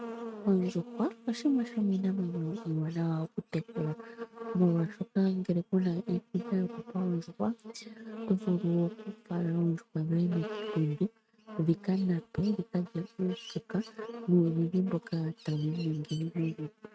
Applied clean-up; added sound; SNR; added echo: neural mask model RNNoise.